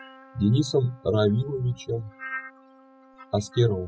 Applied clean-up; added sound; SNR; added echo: classical method spectral subtraction.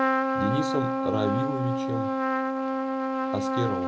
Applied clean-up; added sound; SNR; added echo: none; Trumpet; -5 dB; none.